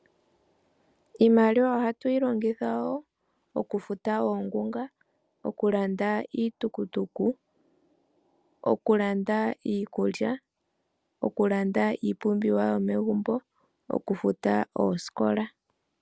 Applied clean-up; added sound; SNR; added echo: none; none; none; none.